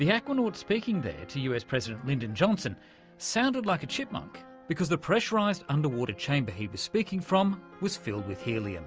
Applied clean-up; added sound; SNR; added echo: none; none; none; none.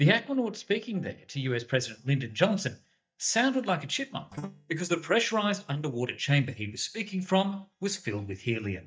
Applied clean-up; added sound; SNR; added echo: neural mask model DeepFilterNet 3.